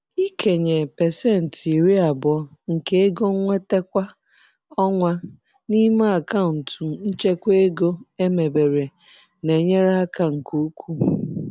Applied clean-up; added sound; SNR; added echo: none; none; none; none.